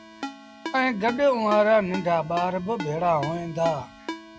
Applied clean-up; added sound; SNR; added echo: none; Ringtone; 13 dB; none.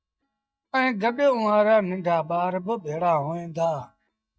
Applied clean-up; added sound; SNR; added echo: neural mask model DeepFilterNet 3.